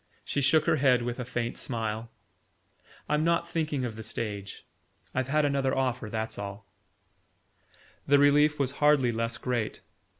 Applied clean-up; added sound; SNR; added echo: none; none; none; none.